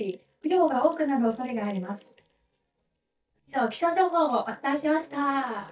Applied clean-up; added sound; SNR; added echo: neural mask model DeepFilterNet 3.